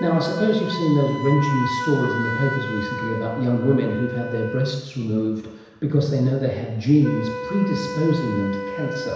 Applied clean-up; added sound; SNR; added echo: none; Wind instrument, woodwind instrument; 9 dB; reverberation time 1.0 s.